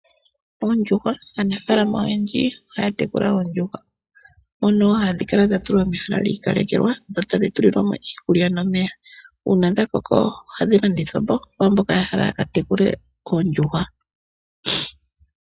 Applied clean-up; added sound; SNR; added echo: classical method log-MMSE.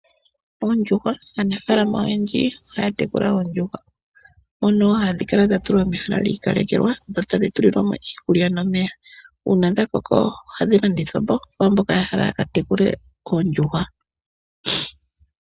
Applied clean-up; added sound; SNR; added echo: neural separator model SepFormer DNS4.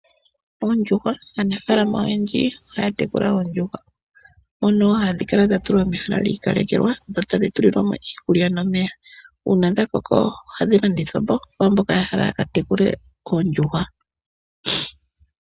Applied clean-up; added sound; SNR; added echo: none; Bowed string instrument; 13 dB; none.